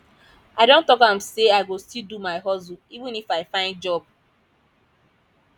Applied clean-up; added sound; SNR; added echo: none; none; none; none.